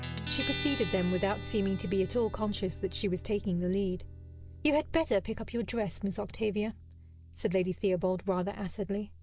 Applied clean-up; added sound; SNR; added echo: none; Guitar; 10 dB; none.